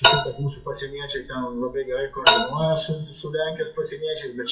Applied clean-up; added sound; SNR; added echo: classical method WPE with log-MMSE.